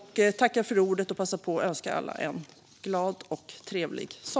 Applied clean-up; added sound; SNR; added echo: none; none; none; none.